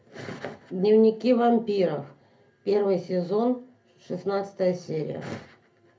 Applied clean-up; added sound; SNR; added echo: none; none; none; reverberation time 0.3 s.